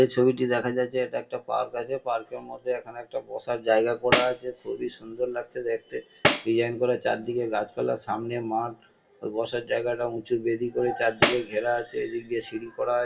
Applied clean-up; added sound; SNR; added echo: none; Tambourine; -3 dB; reverberation time 0.2 s.